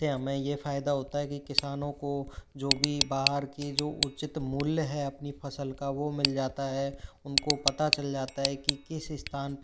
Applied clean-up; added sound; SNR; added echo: none; Tick; 3 dB; none.